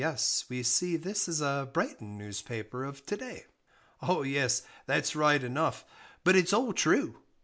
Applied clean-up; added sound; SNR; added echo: none; none; none; none.